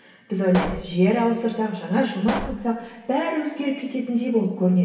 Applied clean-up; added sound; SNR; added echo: none; Explosion; 10 dB; reverberation time 1.2 s.